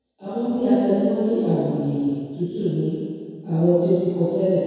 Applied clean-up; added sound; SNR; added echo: none; none; none; reverberation time 1.9 s.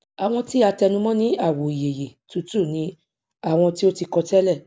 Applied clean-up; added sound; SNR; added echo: none; none; none; none.